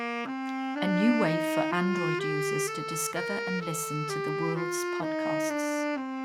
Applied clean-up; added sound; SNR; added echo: none; Wind instrument, woodwind instrument; -2 dB; none.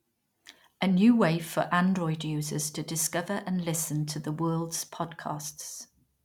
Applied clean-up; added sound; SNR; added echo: none; none; none; none.